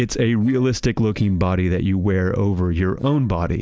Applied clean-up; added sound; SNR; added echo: neural separator model SepFormer DNS4.